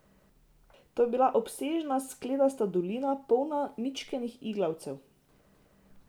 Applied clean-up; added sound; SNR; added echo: none; none; none; none.